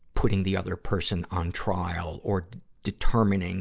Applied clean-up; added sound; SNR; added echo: none; none; none; none.